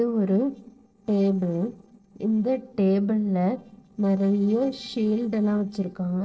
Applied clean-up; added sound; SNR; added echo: neural separator model SepFormer DNS4.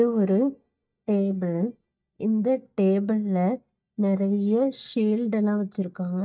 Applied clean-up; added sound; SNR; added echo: neural mask model DeepFilterNet 3.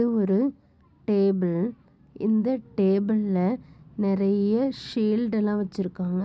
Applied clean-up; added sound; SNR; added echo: none; none; none; none.